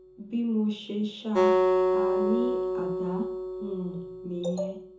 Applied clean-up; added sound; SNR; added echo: none; Acoustic guitar; -4 dB; reverberation time 0.6 s.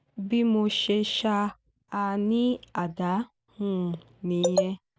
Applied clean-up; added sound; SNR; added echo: none; none; none; none.